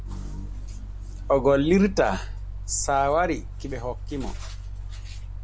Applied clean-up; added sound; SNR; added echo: none; Mechanical fan; 8 dB; none.